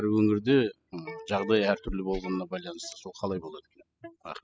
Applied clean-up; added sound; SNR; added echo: classical method spectral subtraction.